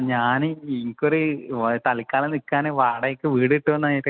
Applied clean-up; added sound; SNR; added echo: none; none; none; none.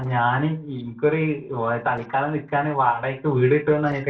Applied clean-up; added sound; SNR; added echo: neural separator model SepFormer DNS4.